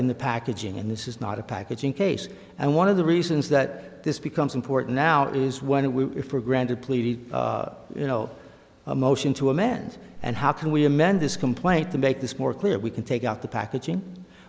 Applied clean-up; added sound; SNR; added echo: none; none; none; none.